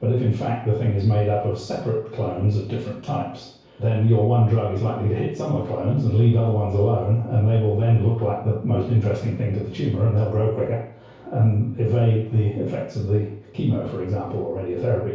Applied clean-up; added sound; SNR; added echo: none; none; none; reverberation time 0.6 s.